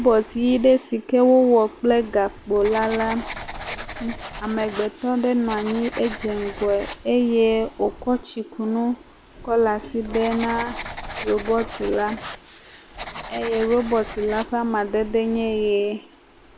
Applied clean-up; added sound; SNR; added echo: none; Writing; 13 dB; none.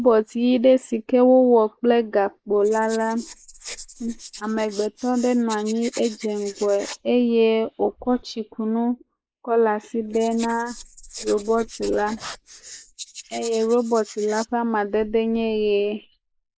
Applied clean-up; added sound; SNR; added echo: neural mask model Resemble Enhance denoiser.